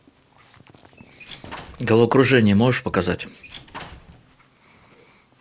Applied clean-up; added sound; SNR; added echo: none; Squeak / Slam / Wood; 19 dB; none.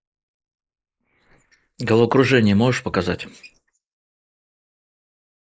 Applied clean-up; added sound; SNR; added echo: neural mask model Resemble Enhance denoiser.